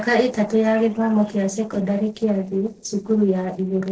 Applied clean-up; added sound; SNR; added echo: neural separator model SepFormer DNS4.